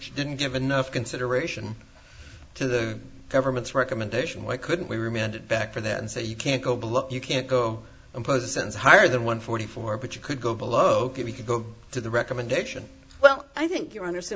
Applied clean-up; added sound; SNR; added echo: none; none; none; none.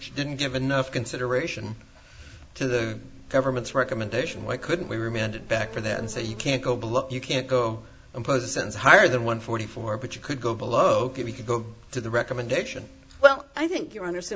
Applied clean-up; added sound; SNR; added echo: none; Buzz; 17 dB; none.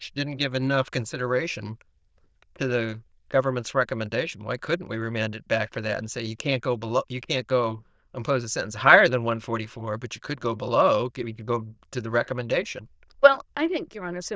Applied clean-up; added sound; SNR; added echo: neural diffusion model UNIVERSE++.